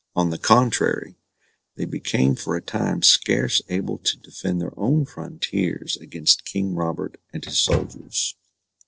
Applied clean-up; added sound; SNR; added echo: neural separator model SepFormer DNS4.